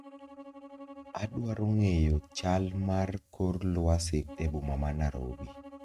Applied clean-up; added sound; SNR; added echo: neural mask model RNNoise.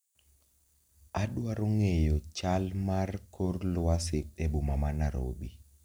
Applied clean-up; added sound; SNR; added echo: none; none; none; none.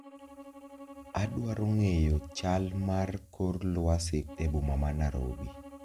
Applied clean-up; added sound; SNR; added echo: none; Bowed string instrument; 18 dB; none.